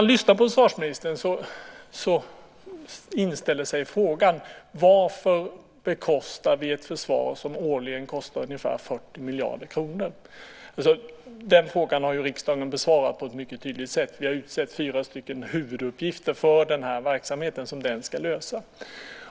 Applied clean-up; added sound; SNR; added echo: none; none; none; none.